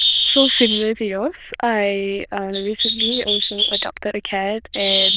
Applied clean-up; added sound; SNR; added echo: neural diffusion model UNIVERSE++.